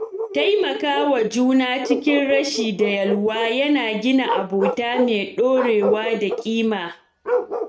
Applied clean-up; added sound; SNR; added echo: neural mask model RNNoise.